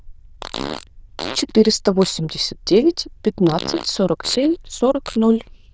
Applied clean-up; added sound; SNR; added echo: neural diffusion model UNIVERSE++.